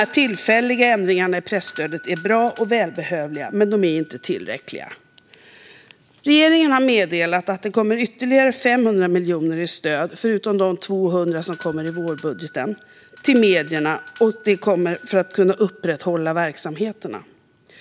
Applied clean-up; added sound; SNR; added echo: none; Doorbell; 9 dB; none.